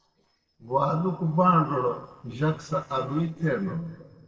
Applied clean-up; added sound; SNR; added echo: neural separator model SepFormer DNS4.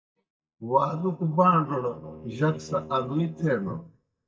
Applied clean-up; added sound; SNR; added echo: neural mask model DeepFilterNet 3.